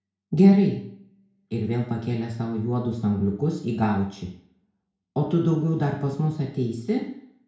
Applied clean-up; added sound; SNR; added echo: none; none; none; reverberation time 0.5 s.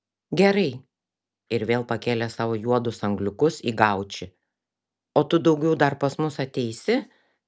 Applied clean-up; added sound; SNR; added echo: none; none; none; none.